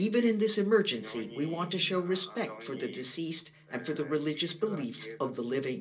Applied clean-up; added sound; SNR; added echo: none; none; none; reverberation time 0.2 s.